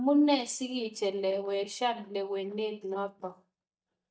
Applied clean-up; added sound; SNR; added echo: neural mask model DeepFilterNet 3.